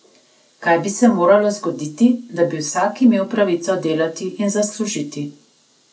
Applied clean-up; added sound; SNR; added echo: none; none; none; none.